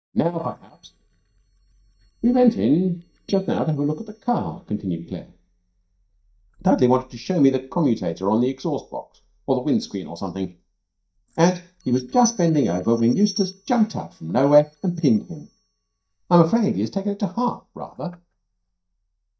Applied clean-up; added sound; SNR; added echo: neural mask model DeepFilterNet 3.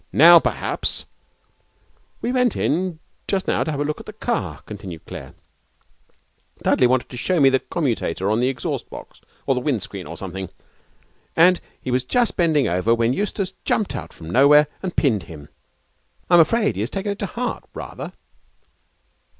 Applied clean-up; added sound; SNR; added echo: none; none; none; none.